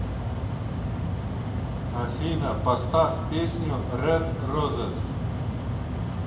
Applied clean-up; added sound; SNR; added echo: none; Mechanical fan; -1 dB; reverberation time 0.7 s.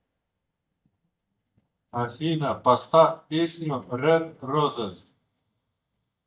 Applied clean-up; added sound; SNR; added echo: neural mask model DeepFilterNet 3.